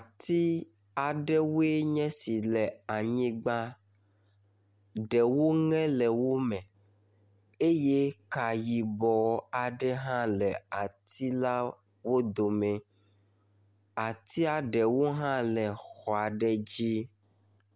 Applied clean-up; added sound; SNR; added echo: none; none; none; none.